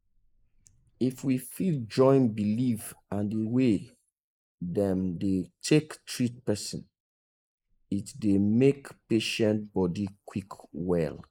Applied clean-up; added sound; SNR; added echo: neural mask model Resemble Enhance denoiser.